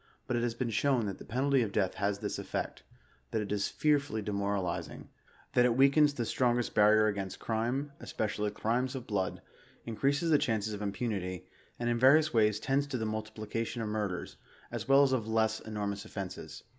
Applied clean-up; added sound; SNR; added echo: none; none; none; none.